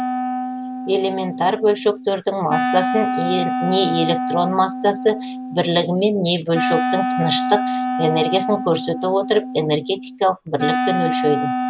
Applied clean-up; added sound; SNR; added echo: none; Wind instrument, woodwind instrument; 3 dB; none.